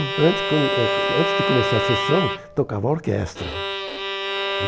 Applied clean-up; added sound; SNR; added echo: none; Bowed string instrument; 0 dB; none.